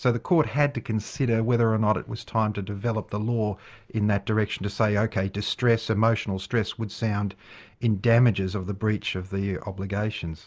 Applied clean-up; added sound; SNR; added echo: none; none; none; none.